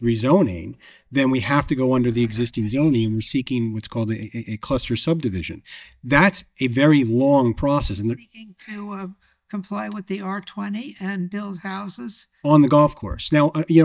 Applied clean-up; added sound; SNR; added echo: neural mask model DeepFilterNet 3.